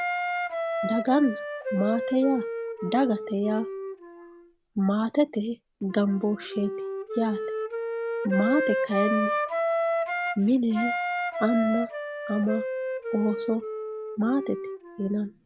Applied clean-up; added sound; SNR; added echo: none; Wind instrument, woodwind instrument; 3 dB; none.